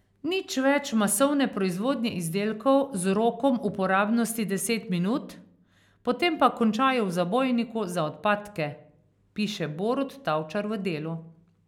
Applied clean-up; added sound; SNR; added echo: none; none; none; none.